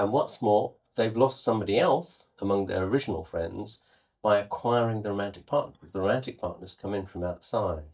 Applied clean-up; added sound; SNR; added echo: neural mask model DeepFilterNet 3.